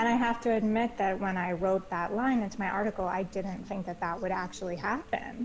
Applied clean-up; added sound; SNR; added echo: none; Rain; 17 dB; none.